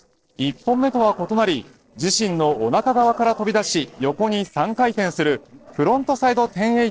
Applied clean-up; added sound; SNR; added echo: neural separator model SepFormer DNS4.